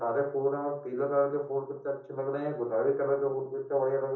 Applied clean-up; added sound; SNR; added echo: none; none; none; reverberation time 0.6 s.